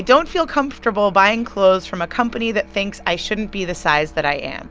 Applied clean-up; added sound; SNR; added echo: none; Cricket / Motor vehicle (road) + Musical instrument; 19 dB; none.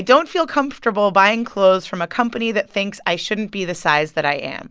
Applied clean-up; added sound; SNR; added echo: none; none; none; none.